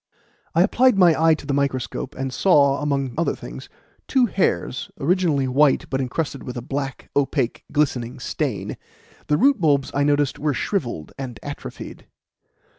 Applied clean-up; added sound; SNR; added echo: none; none; none; none.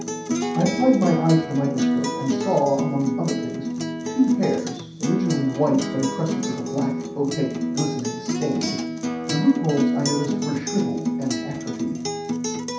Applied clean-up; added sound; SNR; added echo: none; Acoustic guitar; 2 dB; reverberation time 0.7 s.